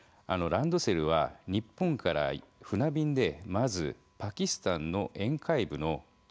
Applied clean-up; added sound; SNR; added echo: none; none; none; none.